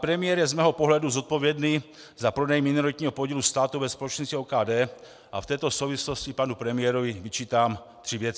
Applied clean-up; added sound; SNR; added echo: none; none; none; none.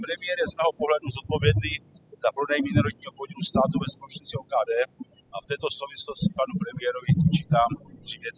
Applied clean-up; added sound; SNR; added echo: classical method spectral subtraction.